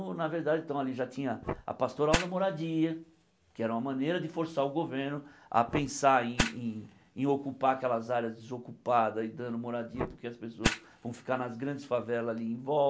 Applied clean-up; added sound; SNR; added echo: none; Fire; 9 dB; none.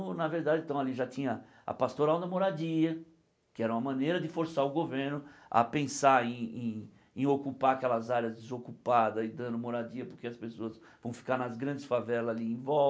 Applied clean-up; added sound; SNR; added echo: none; none; none; none.